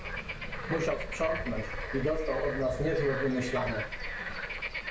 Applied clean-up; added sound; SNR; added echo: none; Bird / Frog; 4 dB; none.